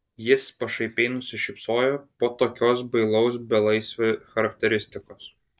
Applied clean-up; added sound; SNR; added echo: neural mask model DeepFilterNet 3.